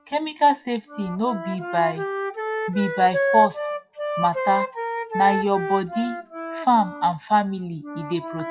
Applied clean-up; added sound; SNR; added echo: classical method WPE with log-MMSE.